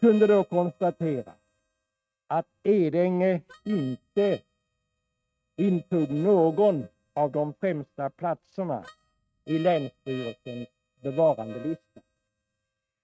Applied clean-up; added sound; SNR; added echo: neural mask model RNNoise.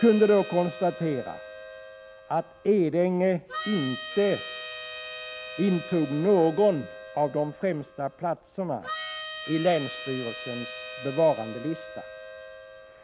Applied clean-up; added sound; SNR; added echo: none; Harmonica; 12 dB; none.